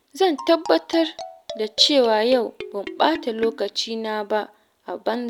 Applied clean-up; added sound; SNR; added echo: none; Marimba, xylophone; 15 dB; none.